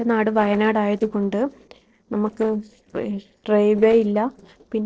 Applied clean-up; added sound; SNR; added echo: neural separator model SepFormer DNS4.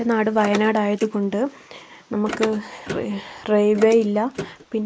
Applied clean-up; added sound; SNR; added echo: neural mask model Resemble Enhance denoiser.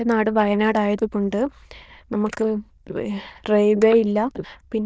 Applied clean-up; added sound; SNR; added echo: neural diffusion model UNIVERSE++.